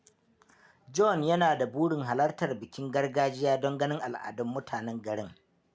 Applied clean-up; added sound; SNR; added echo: none; none; none; none.